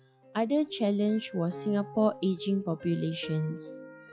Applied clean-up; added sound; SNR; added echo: classical method log-MMSE.